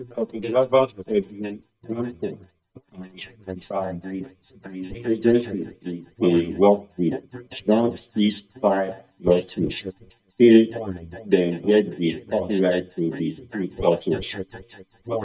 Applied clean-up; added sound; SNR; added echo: neural mask model DeepFilterNet 3.